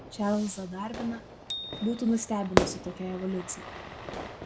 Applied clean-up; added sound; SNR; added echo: none; Bicycle bell + Fire / Fireworks; 2 dB; none.